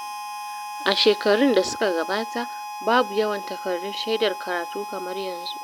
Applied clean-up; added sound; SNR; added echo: none; Harmonica; 9 dB; none.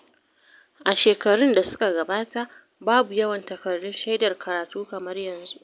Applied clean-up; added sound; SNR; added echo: none; none; none; none.